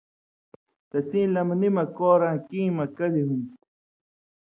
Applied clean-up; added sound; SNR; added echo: none; none; none; none.